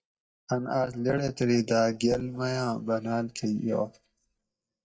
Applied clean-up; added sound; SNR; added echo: neural mask model DeepFilterNet 3.